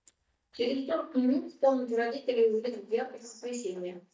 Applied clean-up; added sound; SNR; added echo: neural mask model DeepFilterNet 3.